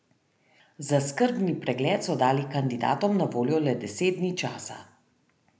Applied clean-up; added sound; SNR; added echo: none; none; none; none.